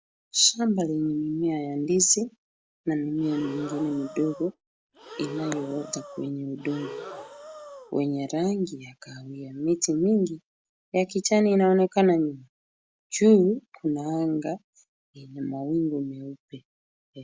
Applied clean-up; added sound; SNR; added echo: none; Breathing; 14 dB; none.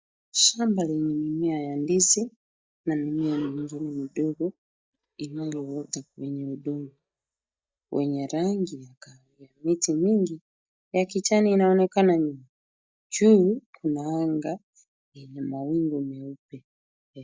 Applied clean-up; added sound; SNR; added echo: neural mask model DeepFilterNet 3.